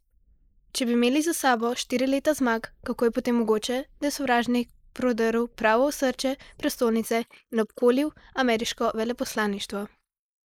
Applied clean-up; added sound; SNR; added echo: neural mask model Resemble Enhance denoiser.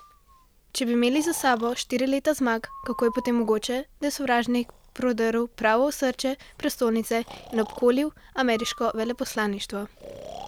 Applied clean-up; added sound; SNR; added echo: none; Breathing; 20 dB; none.